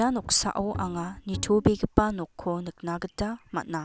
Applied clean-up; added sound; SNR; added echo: none; Bowed string instrument; 11 dB; none.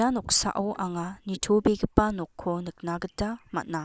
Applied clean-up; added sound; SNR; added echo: neural mask model Resemble Enhance denoiser.